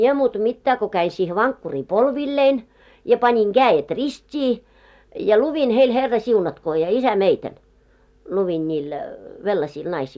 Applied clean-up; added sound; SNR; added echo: none; none; none; none.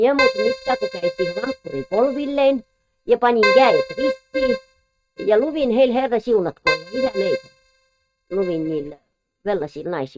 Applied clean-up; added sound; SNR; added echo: neural mask model RNNoise.